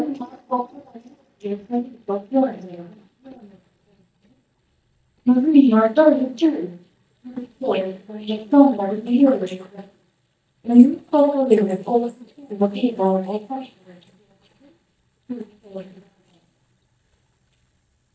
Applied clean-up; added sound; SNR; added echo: neural mask model DeepFilterNet 3.